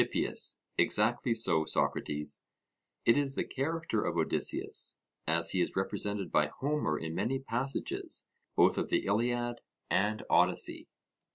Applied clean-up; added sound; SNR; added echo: none; none; none; none.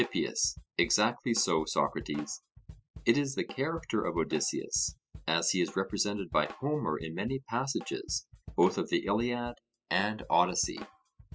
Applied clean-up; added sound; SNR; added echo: classical method spectral subtraction.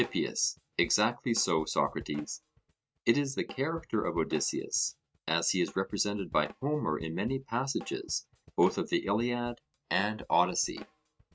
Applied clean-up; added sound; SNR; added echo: neural mask model RNNoise.